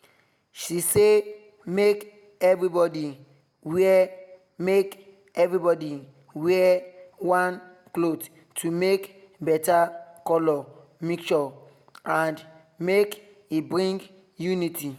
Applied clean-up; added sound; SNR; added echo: none; none; none; none.